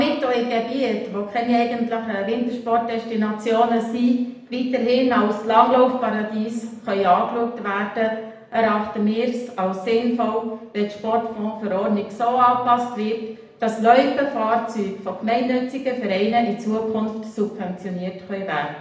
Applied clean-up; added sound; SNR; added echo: none; none; none; reverberation time 0.8 s.